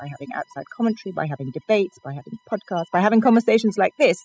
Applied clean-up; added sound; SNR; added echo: classical method spectral subtraction.